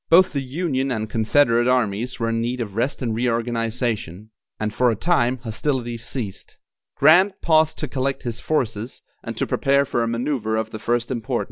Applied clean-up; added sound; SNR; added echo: none; none; none; none.